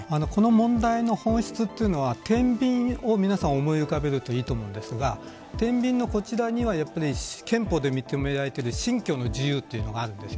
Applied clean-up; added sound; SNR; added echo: none; none; none; none.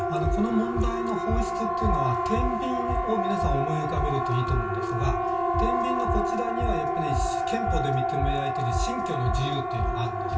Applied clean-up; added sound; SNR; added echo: none; Siren; -1 dB; reverberation time 0.2 s.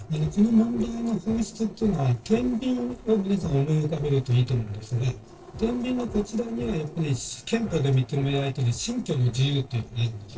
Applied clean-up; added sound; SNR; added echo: neural separator model SepFormer DNS4.